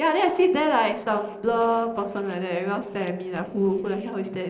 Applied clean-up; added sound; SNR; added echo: neural separator model SepFormer DNS4.